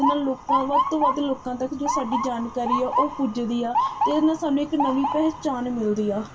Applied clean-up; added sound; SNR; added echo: none; Motor vehicle (road) / Siren; 2 dB; reverberation time 0.2 s.